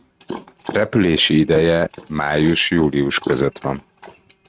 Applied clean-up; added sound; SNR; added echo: neural mask model RNNoise.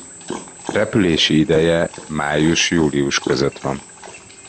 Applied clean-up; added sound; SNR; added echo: none; Dog + Drill; 13 dB; none.